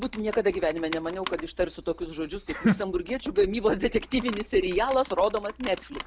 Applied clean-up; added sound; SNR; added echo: none; Computer keyboard; 16 dB; none.